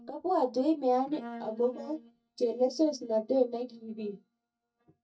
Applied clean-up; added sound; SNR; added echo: neural mask model DeepFilterNet 3.